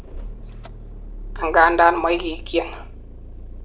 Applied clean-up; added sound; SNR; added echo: none; Idling / Engine starting / Door / Car; 12 dB; none.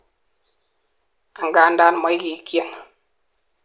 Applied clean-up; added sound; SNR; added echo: none; none; none; none.